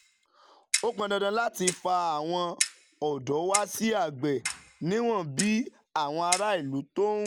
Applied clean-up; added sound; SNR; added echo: none; Clock; 8 dB; none.